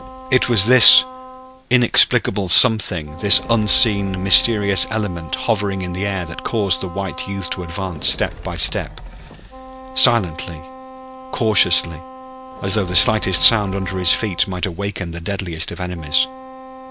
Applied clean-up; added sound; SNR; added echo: none; Fire + Wind instrument, woodwind instrument; 14 dB; none.